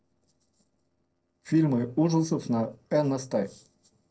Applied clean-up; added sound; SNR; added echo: neural separator model SepFormer DNS4.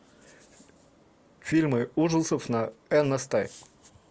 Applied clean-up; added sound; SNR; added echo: none; none; none; none.